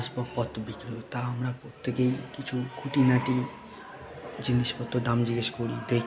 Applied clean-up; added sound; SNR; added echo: none; none; none; none.